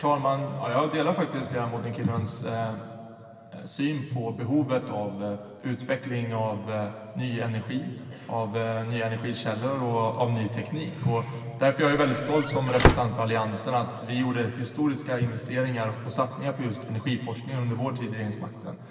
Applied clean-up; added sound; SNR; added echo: none; Squeak / Slam / Wood; -3 dB; reverberation time 2.4 s.